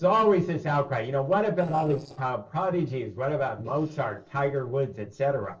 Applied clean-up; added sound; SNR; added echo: neural separator model SepFormer DNS4.